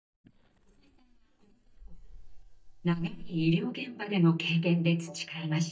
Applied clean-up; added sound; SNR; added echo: neural mask model DeepFilterNet 3.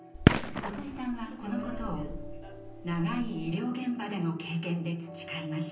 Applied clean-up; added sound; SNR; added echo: none; Fireworks; -2 dB; reverberation time 0.6 s.